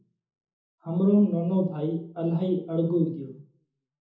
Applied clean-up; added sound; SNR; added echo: none; none; none; reverberation time 0.6 s.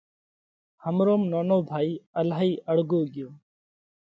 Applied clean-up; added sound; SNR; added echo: none; none; none; none.